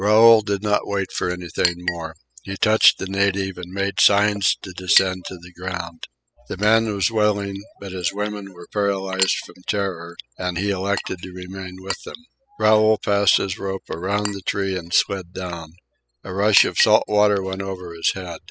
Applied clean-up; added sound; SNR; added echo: classical method spectral subtraction.